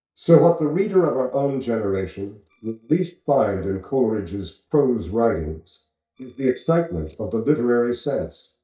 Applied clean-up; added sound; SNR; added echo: neural mask model DeepFilterNet 3.